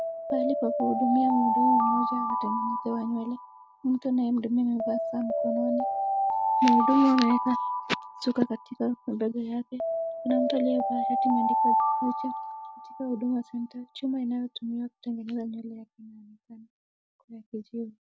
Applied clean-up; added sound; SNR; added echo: none; Alarm; 1 dB; none.